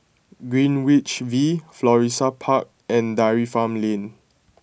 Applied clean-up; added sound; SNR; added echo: none; none; none; none.